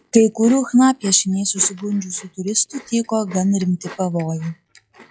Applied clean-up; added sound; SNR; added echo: classical method log-MMSE.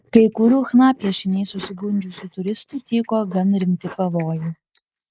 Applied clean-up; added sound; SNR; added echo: neural mask model Resemble Enhance denoiser.